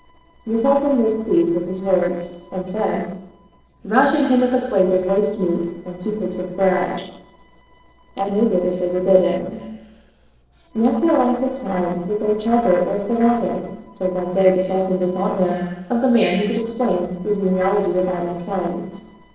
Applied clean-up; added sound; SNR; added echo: neural separator model SepFormer DNS4.